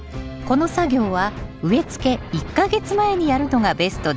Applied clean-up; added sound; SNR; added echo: none; Scratching (performance technique); 15 dB; none.